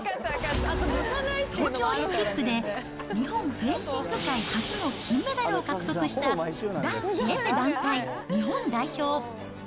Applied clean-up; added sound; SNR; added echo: none; none; none; none.